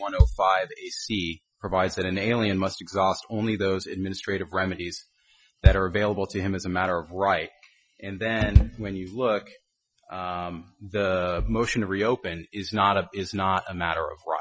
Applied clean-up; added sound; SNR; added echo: classical method Wiener filter.